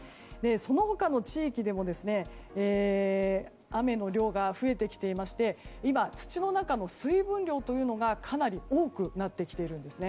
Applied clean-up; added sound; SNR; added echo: none; none; none; none.